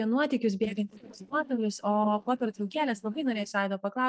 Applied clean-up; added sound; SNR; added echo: neural mask model DeepFilterNet 3.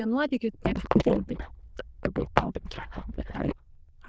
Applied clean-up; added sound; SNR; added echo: neural diffusion model UNIVERSE++.